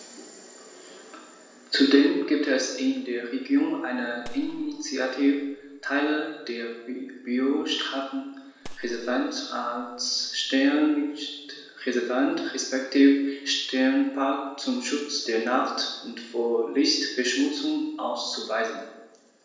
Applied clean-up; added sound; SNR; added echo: none; Gunshot, gunfire; 17 dB; reverberation time 1.1 s.